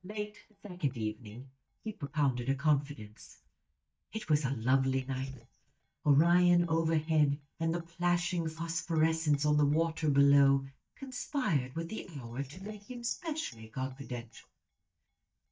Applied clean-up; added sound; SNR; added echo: neural mask model DeepFilterNet 3.